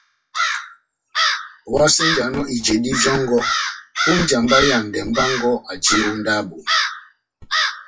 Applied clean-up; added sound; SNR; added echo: classical method WPE with log-MMSE.